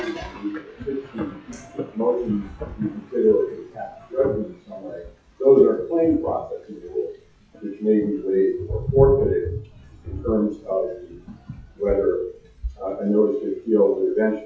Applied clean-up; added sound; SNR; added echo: classical method WPE with log-MMSE.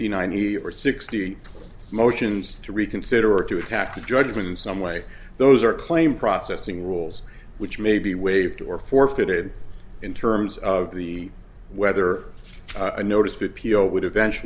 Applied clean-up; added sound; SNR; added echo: none; none; none; none.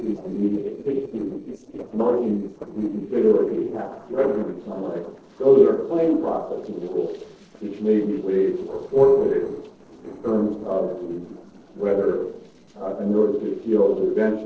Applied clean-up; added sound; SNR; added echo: neural separator model SepFormer DNS4.